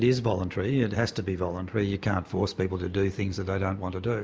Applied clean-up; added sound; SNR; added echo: none; none; none; none.